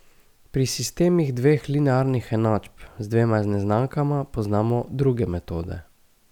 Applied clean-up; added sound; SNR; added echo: none; none; none; none.